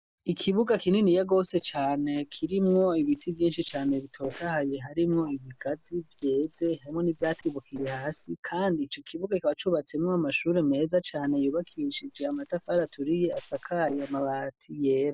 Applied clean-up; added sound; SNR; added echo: neural separator model SepFormer DNS4.